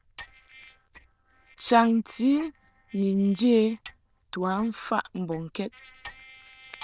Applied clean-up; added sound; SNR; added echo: neural diffusion model UNIVERSE++.